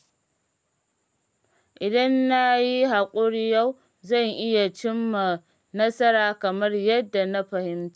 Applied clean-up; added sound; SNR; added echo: none; none; none; none.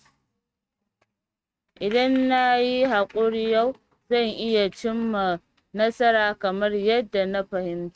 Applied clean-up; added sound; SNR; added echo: neural mask model RNNoise.